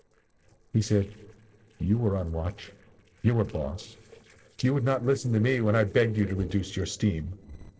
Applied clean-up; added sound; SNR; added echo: neural separator model SepFormer DNS4.